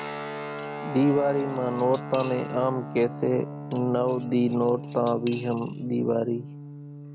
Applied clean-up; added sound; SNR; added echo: none; Guitar + Cutlery, silverware / Dishes, pots, and pans; 9 dB; none.